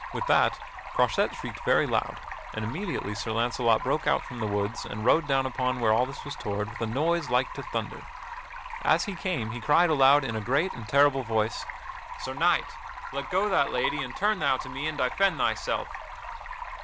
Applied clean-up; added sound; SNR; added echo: none; Stream; 10 dB; none.